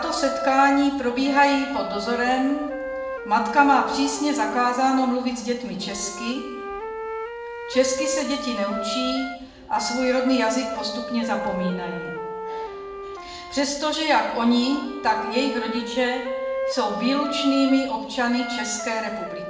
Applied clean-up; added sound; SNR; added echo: none; Wind instrument, woodwind instrument; 8 dB; reverberation time 0.7 s.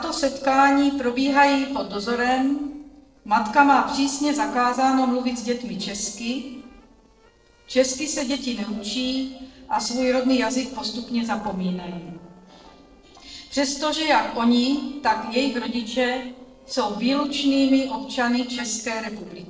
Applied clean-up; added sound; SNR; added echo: neural separator model SepFormer DNS4.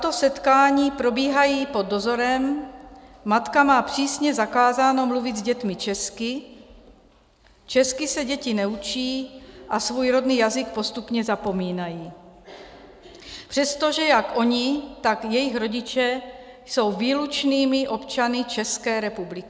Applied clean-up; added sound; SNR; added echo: none; none; none; none.